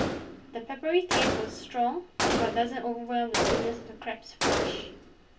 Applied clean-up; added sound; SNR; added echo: none; Gunshot, gunfire; -1 dB; reverberation time 0.2 s.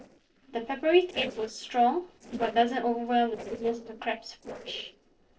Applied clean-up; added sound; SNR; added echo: neural separator model SepFormer DNS4.